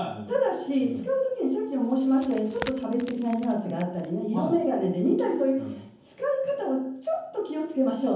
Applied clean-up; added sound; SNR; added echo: none; Wood; 16 dB; reverberation time 0.7 s.